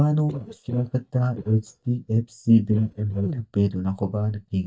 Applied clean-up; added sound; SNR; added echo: neural mask model DeepFilterNet 3.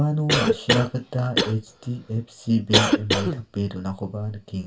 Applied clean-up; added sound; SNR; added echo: none; Cough; -1 dB; reverberation time 0.2 s.